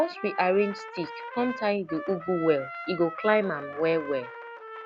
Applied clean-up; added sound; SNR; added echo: none; Trumpet; 11 dB; none.